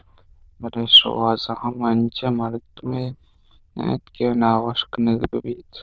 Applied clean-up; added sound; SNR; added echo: neural diffusion model UNIVERSE++.